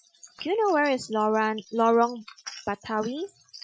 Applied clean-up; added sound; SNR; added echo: classical method Wiener filter.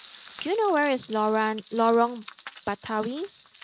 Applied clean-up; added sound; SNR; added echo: neural mask model RNNoise.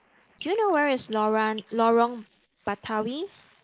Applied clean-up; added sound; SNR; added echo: neural mask model Resemble Enhance denoiser.